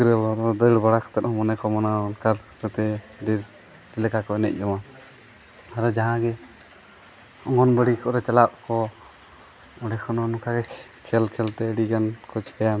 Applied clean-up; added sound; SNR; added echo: none; none; none; none.